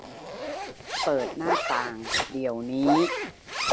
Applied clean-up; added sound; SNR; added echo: none; Zipper (clothing); 0 dB; none.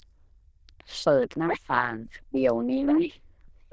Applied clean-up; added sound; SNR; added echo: neural diffusion model UNIVERSE++.